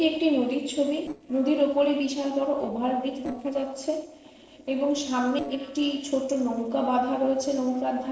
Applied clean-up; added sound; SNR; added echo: neural separator model SepFormer DNS4.